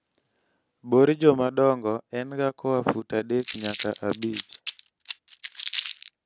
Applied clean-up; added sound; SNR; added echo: none; Crumpling, crinkling; 3 dB; none.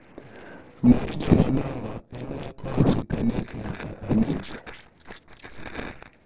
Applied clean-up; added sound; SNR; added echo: neural separator model SepFormer DNS4.